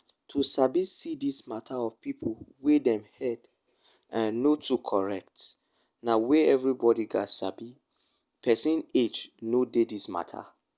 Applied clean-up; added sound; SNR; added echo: none; none; none; none.